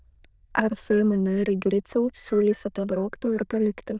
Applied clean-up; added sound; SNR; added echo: neural diffusion model UNIVERSE++.